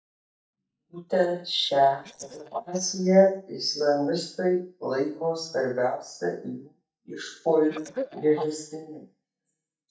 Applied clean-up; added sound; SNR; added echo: neural mask model DeepFilterNet 3.